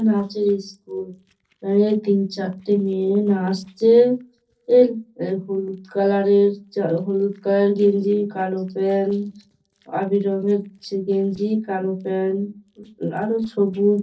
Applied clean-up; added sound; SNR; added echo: neural separator model SepFormer DNS4.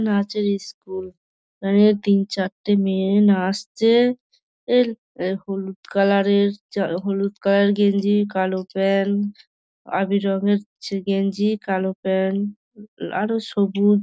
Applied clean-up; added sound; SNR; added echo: none; none; none; none.